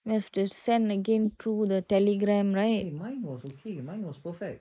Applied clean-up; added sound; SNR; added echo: neural mask model Resemble Enhance denoiser.